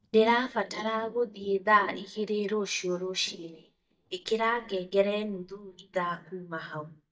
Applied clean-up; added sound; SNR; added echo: neural mask model DeepFilterNet 3.